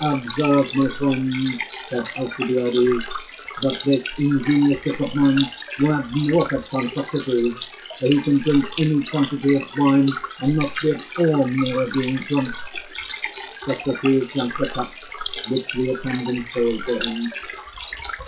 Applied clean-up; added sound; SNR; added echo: classical method WPE with log-MMSE.